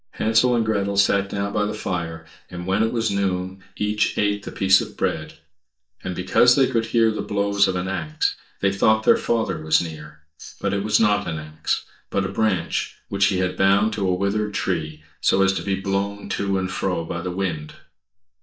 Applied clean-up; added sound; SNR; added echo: neural mask model DeepFilterNet 3.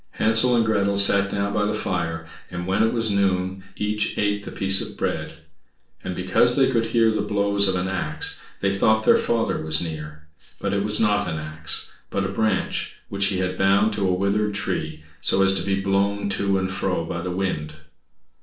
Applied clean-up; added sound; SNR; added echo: neural separator model SepFormer DNS4.